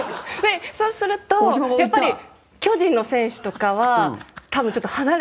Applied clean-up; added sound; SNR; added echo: none; none; none; none.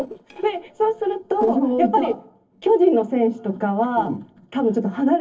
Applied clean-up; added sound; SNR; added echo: neural separator model SepFormer DNS4.